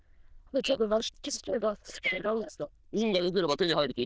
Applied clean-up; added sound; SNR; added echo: neural diffusion model UNIVERSE++.